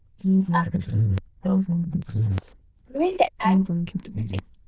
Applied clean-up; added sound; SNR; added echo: neural diffusion model UNIVERSE++.